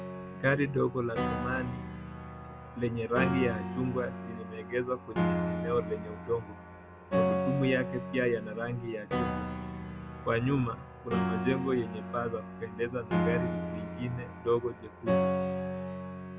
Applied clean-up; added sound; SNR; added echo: none; Piano; 1 dB; none.